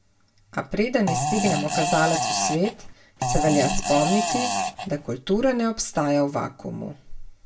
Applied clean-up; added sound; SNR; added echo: none; Fart; 1 dB; reverberation time 0.2 s.